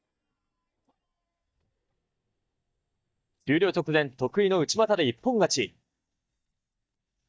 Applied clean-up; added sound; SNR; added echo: neural mask model DeepFilterNet 3.